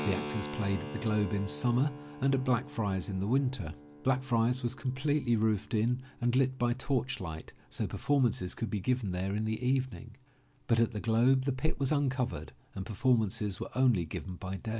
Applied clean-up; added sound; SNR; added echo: none; Keyboard (musical); 16 dB; none.